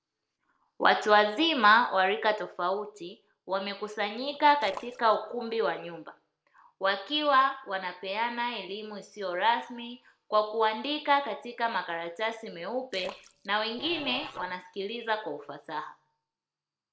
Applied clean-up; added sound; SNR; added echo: neural separator model SepFormer DNS4.